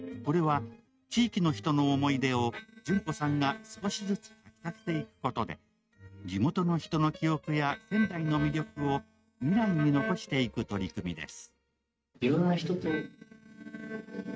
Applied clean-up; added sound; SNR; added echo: neural mask model RNNoise.